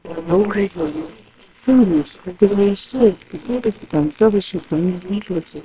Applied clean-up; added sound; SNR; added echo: neural separator model SepFormer WHAMR!.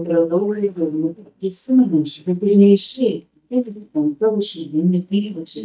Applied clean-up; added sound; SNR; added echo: neural mask model DeepFilterNet 3.